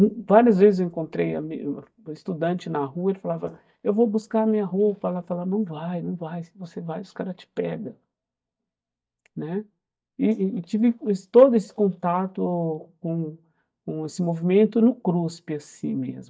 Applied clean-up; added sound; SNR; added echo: neural mask model DeepFilterNet 3.